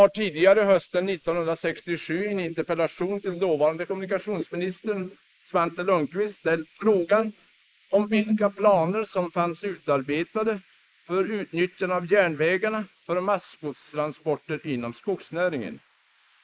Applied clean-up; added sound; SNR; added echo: neural mask model Resemble Enhance denoiser.